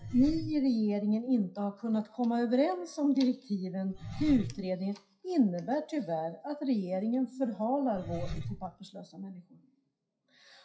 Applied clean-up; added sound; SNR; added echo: classical method WPE with log-MMSE.